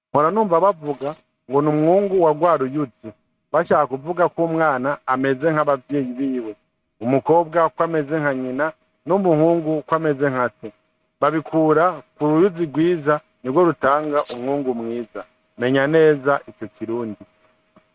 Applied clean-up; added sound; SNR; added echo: neural mask model RNNoise.